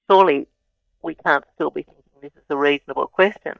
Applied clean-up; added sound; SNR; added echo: neural mask model DeepFilterNet 3.